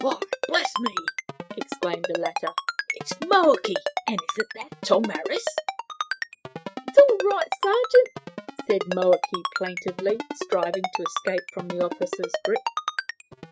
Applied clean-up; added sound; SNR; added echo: neural mask model RNNoise.